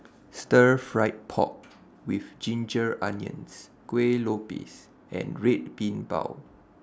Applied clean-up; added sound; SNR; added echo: none; none; none; none.